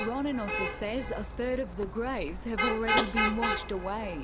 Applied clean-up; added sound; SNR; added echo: none; Tap + Traffic noise, roadway noise / Vehicle horn, car horn, honking; 0 dB; none.